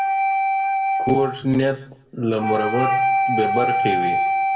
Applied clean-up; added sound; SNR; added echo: none; Wind instrument, woodwind instrument; -3 dB; reverberation time 0.7 s.